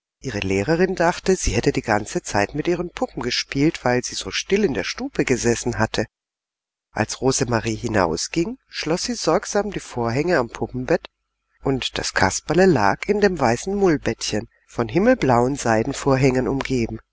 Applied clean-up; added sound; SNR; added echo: none; none; none; none.